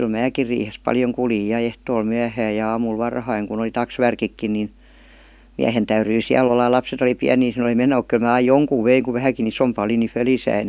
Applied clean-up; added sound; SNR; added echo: none; none; none; none.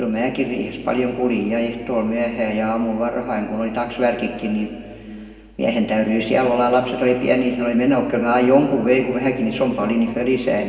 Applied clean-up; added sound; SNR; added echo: none; none; none; reverberation time 2.1 s.